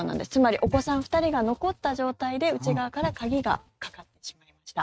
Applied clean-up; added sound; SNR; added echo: neural mask model RNNoise.